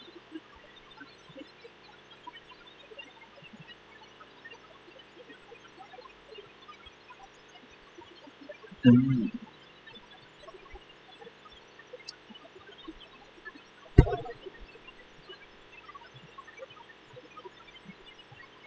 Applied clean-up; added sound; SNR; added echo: classical method spectral subtraction.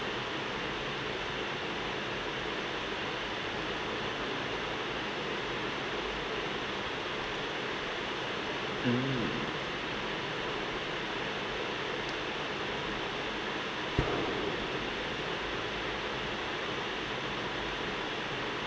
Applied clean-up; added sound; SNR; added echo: none; Gunshot, gunfire; 3 dB; none.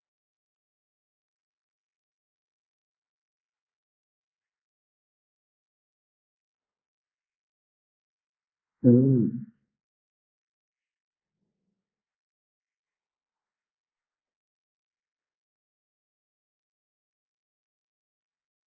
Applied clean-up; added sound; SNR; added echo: neural mask model Resemble Enhance denoiser.